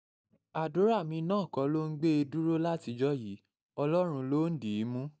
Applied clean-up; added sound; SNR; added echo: neural mask model DeepFilterNet 3.